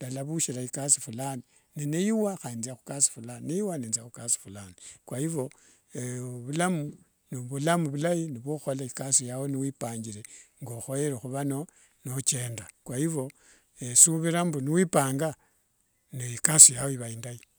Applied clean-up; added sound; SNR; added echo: none; none; none; none.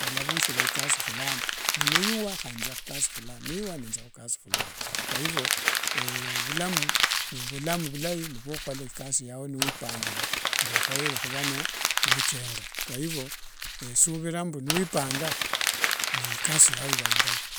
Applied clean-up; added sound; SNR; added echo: none; Crumpling, crinkling; -2 dB; none.